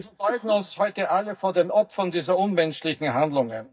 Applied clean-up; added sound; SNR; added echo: neural mask model DeepFilterNet 3.